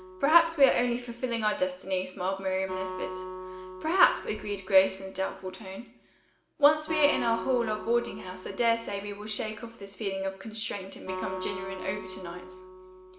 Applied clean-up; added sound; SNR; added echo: none; Acoustic guitar; 12 dB; reverberation time 0.6 s.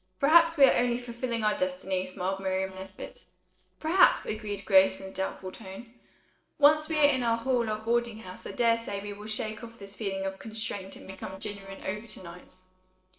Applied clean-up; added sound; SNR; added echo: neural separator model SepFormer DNS4.